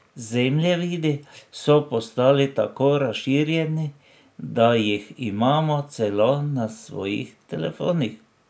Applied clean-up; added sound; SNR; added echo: none; none; none; none.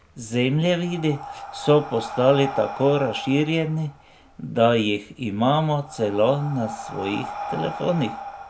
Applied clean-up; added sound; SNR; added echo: none; Breathing; 13 dB; none.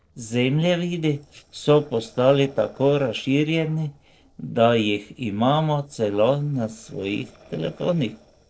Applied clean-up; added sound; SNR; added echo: neural separator model SepFormer DNS4.